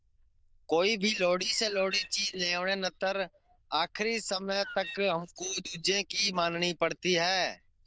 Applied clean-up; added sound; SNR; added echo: neural diffusion model UNIVERSE++.